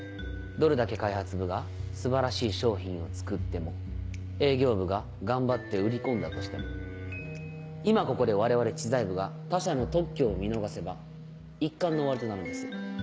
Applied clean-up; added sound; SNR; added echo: none; none; none; none.